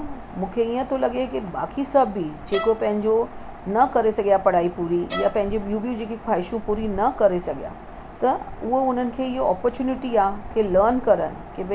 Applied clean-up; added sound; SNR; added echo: none; Bowed string instrument; 15 dB; none.